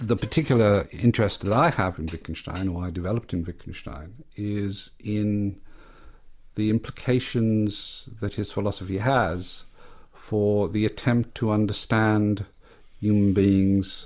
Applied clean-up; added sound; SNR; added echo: none; none; none; none.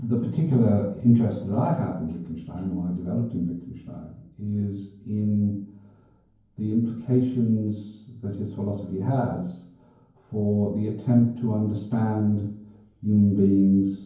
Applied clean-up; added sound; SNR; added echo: none; none; none; reverberation time 0.9 s.